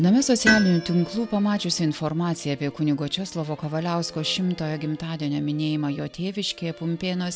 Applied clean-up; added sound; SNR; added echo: none; Tools; 7 dB; none.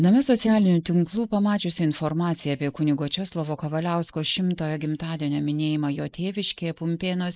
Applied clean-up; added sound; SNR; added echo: neural mask model Resemble Enhance denoiser.